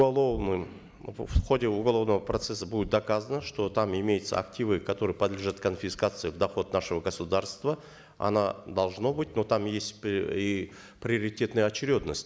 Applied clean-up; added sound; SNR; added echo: none; none; none; none.